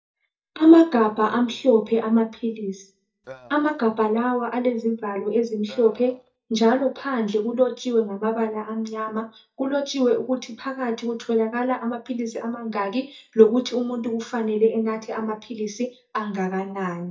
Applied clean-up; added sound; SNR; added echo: neural mask model DeepFilterNet 3.